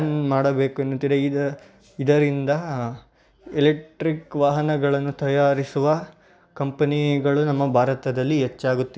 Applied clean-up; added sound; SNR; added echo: none; none; none; none.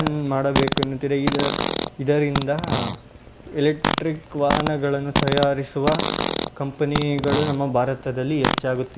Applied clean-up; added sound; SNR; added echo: none; Fart; 2 dB; none.